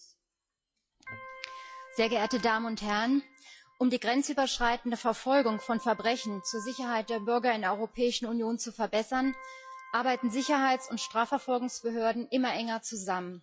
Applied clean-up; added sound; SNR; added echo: classical method log-MMSE.